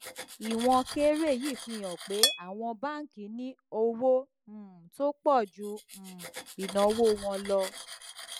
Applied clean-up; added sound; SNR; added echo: none; Cutlery, silverware; 9 dB; none.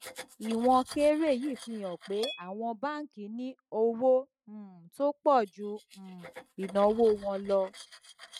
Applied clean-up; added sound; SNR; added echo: neural mask model RNNoise.